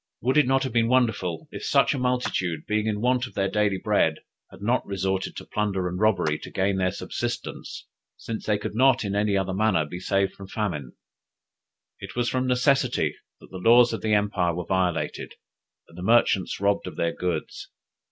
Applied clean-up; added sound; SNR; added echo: none; Clapping; 18 dB; none.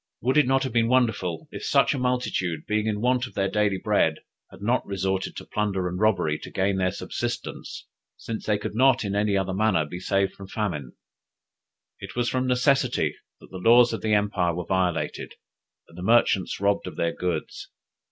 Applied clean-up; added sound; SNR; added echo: none; none; none; none.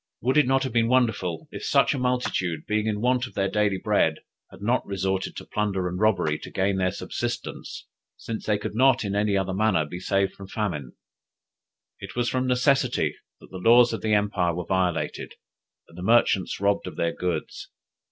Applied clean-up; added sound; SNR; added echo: neural separator model SepFormer DNS4.